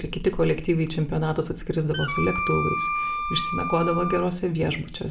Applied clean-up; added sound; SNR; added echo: none; Wind instrument, woodwind instrument; 4 dB; reverberation time 0.4 s.